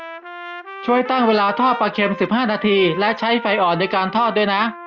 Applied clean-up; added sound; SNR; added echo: none; Trumpet; 14 dB; none.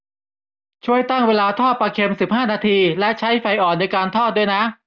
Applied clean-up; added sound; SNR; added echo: none; none; none; none.